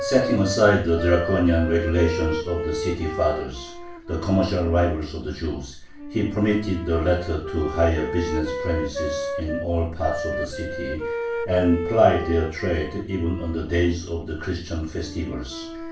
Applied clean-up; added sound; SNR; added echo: none; Wind instrument, woodwind instrument; 8 dB; reverberation time 0.3 s.